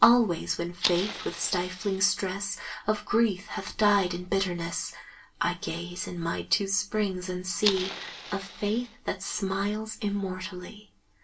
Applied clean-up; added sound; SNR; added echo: none; Fire; 8 dB; reverberation time 0.2 s.